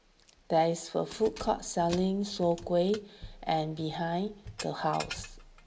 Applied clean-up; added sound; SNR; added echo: none; Keys jangling; 16 dB; reverberation time 0.4 s.